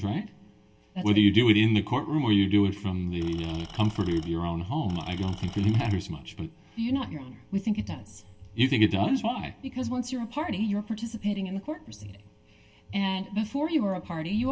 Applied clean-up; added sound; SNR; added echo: none; Engine / Tools; 18 dB; reverberation time 0.2 s.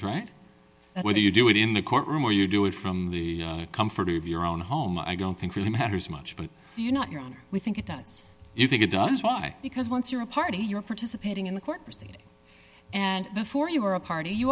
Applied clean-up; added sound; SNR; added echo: none; none; none; none.